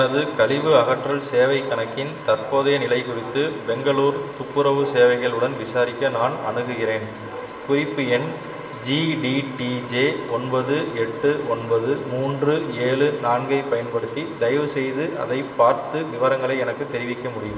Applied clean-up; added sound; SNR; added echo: none; Tambourine; 20 dB; reverberation time 2.7 s.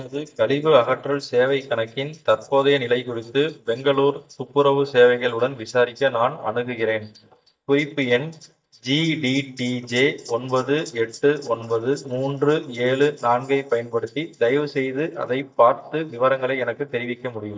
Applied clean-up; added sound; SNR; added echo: neural mask model DeepFilterNet 3.